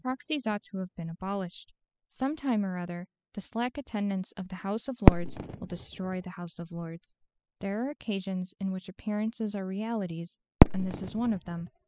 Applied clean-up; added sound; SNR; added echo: classical method spectral subtraction.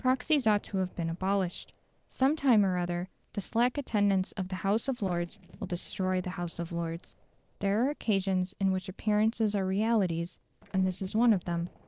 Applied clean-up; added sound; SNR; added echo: neural separator model SepFormer DNS4.